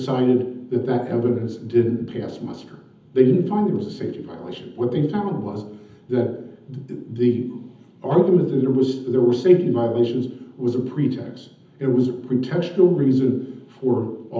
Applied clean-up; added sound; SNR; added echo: none; none; none; reverberation time 0.8 s.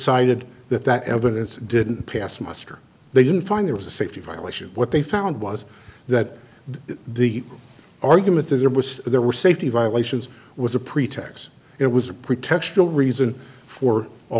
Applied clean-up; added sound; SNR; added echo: none; none; none; none.